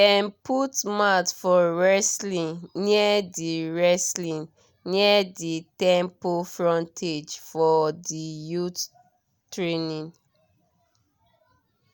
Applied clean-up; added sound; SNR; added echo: none; none; none; none.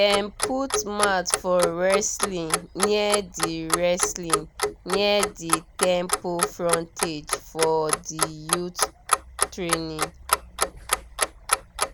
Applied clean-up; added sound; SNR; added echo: none; Clock; 1 dB; none.